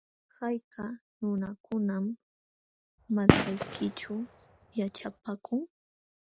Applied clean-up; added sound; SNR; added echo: none; Gunshot, gunfire; -4 dB; none.